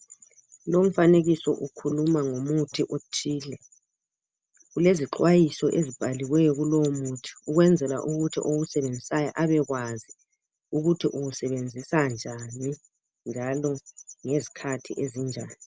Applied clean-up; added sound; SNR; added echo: none; none; none; none.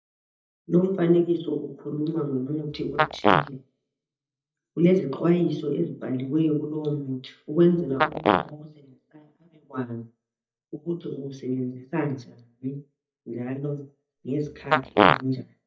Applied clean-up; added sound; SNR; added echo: neural mask model DeepFilterNet 3.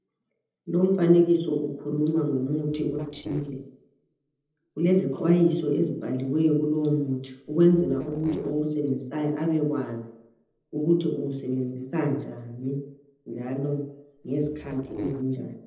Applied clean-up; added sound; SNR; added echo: neural separator model SepFormer DNS4.